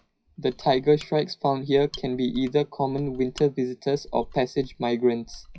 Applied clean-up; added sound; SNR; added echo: classical method WPE with log-MMSE.